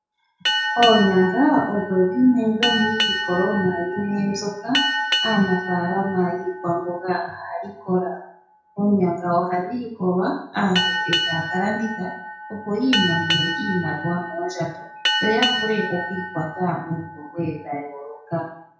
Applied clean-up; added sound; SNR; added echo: none; Boat, Water vehicle; 4 dB; reverberation time 0.5 s.